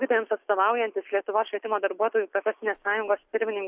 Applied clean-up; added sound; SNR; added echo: none; none; none; none.